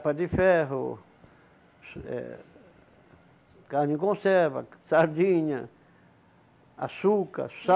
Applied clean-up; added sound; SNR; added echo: none; none; none; none.